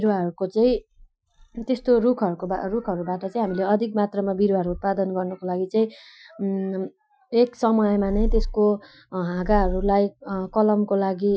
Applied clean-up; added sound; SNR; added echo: classical method Wiener filter.